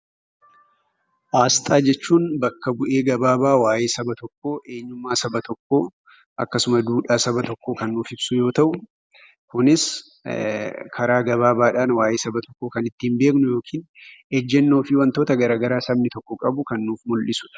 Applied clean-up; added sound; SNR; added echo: none; none; none; none.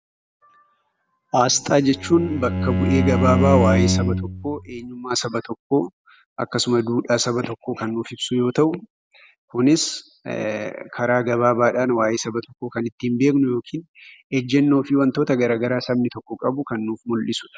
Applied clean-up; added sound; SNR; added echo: none; Bowed string instrument; 0 dB; none.